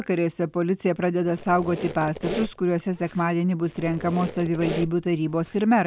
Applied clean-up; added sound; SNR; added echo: none; Squeak; 12 dB; none.